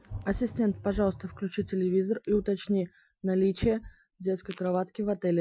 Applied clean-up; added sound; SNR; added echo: classical method Wiener filter.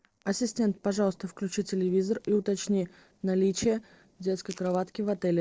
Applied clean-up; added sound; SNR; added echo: neural separator model SepFormer DNS4.